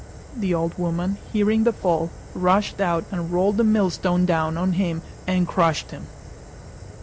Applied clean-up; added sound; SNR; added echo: none; Fire; 16 dB; none.